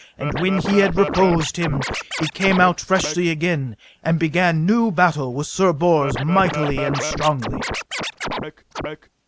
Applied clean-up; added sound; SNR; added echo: none; Scratching (performance technique); 6 dB; none.